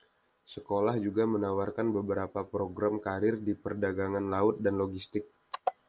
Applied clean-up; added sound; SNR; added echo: none; none; none; none.